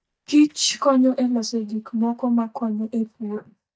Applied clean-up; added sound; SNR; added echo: neural mask model DeepFilterNet 3.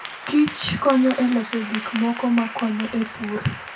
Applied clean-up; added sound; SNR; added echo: none; Applause / Clapping; 12 dB; reverberation time 0.2 s.